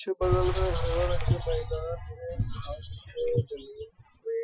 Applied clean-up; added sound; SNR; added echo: classical method Wiener filter.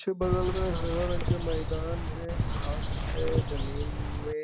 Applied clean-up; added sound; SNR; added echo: none; Bird; -4 dB; none.